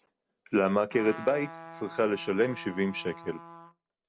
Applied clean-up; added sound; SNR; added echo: none; Trumpet; 16 dB; none.